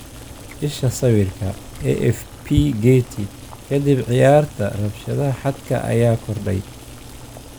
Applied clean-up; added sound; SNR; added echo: none; Boiling; 17 dB; none.